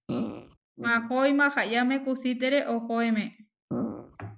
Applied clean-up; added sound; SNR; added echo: neural mask model Resemble Enhance denoiser.